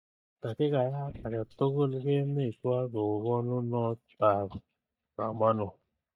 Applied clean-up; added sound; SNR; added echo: neural mask model DeepFilterNet 3.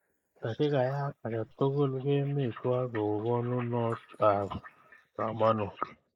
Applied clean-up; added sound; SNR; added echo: neural mask model Resemble Enhance denoiser.